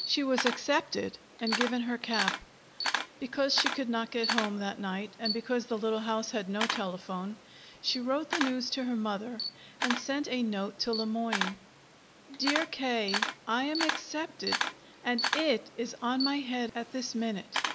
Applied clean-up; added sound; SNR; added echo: none; Camera; 4 dB; none.